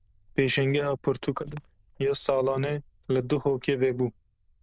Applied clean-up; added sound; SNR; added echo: neural diffusion model UNIVERSE++.